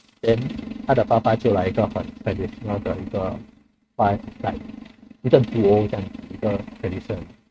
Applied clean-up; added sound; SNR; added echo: neural mask model RNNoise.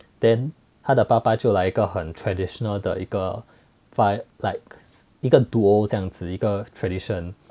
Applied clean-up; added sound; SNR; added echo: none; none; none; none.